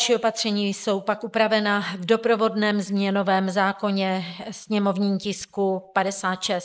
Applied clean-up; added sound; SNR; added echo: neural mask model Resemble Enhance denoiser.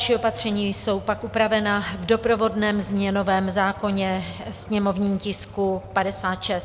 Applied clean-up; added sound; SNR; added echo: none; Idling / Engine starting / Motorcycle / Accelerating, revving, vroom; 17 dB; none.